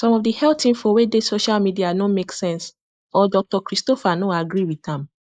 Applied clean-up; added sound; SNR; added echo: neural mask model Resemble Enhance denoiser.